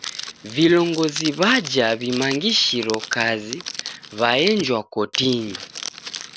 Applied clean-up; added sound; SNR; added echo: none; Crackle; 11 dB; none.